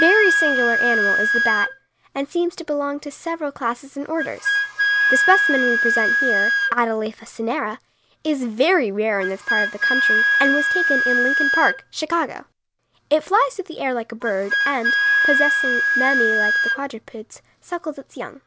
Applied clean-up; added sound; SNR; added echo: none; Wind instrument, woodwind instrument; -2 dB; none.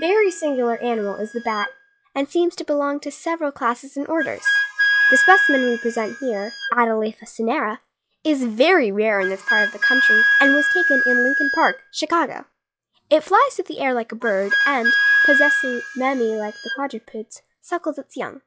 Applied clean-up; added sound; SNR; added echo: classical method log-MMSE.